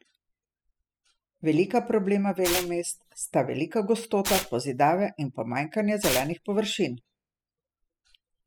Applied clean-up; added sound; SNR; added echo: classical method spectral subtraction.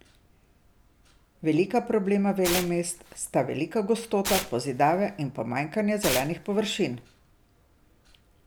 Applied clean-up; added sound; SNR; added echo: none; Tearing; 8 dB; none.